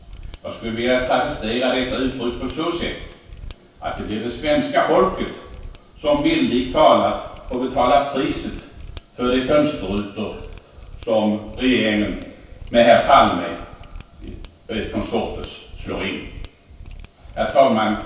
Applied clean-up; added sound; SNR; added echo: none; Mechanisms; 16 dB; reverberation time 0.7 s.